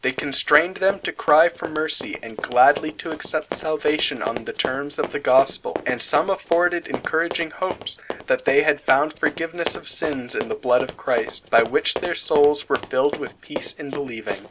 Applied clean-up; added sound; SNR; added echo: none; Run; 11 dB; none.